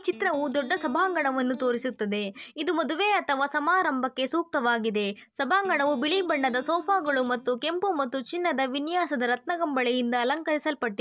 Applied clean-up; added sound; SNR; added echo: neural separator model SepFormer DNS4.